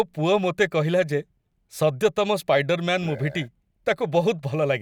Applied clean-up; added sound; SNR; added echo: none; Burping, eructation; 17 dB; none.